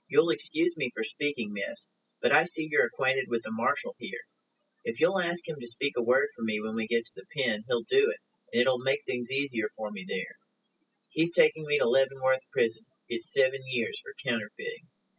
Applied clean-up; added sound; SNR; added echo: classical method spectral subtraction.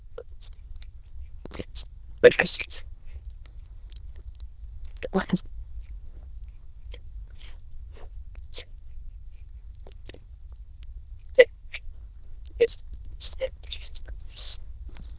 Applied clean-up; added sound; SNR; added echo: neural diffusion model UNIVERSE++.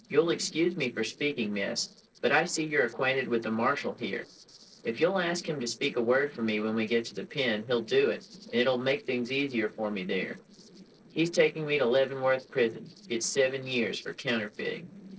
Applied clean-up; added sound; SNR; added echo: neural separator model SepFormer DNS4.